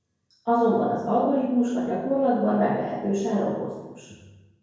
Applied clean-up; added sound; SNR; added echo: none; none; none; reverberation time 1.0 s.